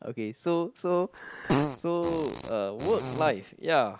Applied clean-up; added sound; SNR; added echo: none; Fart; 5 dB; none.